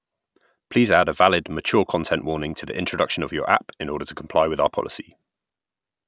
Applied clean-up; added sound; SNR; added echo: none; none; none; none.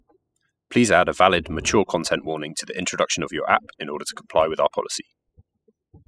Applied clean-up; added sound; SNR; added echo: classical method spectral subtraction.